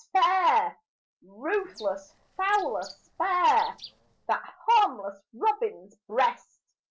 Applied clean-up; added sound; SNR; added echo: neural separator model SepFormer DNS4.